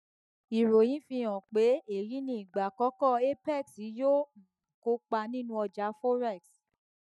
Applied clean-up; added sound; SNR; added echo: neural mask model DeepFilterNet 3.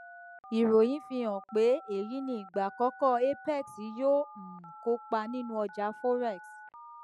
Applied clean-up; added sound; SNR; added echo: none; Telephone; 18 dB; none.